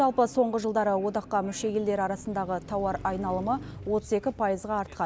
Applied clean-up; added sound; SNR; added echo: none; Car passing by; 16 dB; none.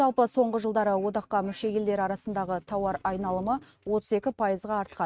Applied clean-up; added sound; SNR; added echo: neural mask model RNNoise.